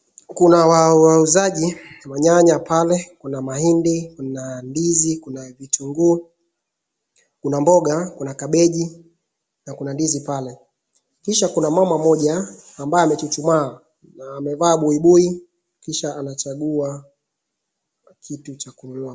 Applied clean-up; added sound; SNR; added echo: none; none; none; none.